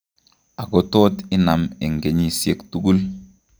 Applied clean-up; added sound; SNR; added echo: none; none; none; none.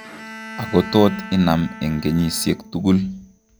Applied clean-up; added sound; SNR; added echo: none; Bowed string instrument; 16 dB; none.